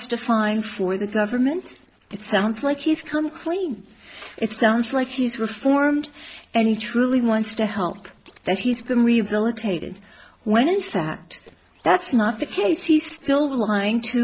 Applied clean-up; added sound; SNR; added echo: neural separator model SepFormer DNS4.